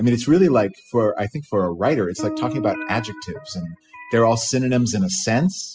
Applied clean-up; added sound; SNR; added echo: classical method spectral subtraction.